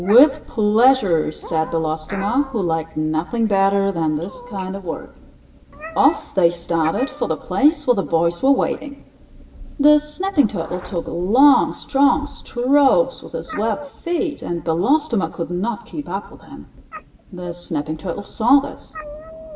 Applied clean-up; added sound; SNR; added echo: none; Meow; 18 dB; reverberation time 0.7 s.